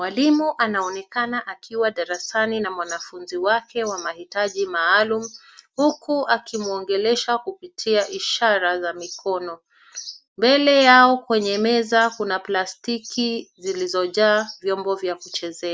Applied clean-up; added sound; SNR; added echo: none; none; none; none.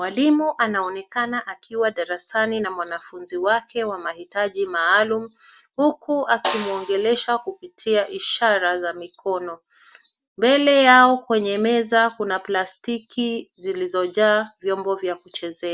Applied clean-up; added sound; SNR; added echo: none; Snare drum; 12 dB; none.